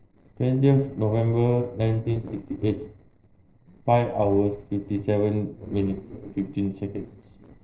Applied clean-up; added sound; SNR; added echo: neural separator model SepFormer DNS4.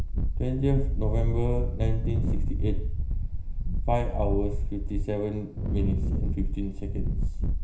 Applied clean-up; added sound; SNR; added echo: none; Wind; -5 dB; reverberation time 0.5 s.